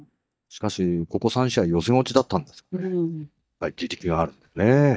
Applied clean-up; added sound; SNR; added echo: neural mask model DeepFilterNet 3.